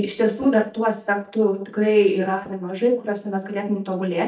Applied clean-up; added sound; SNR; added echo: neural mask model DeepFilterNet 3.